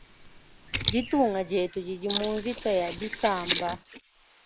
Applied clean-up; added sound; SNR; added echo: neural mask model Resemble Enhance denoiser.